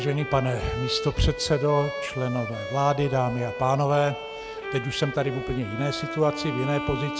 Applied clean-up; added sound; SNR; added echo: none; Bowed string instrument; 8 dB; none.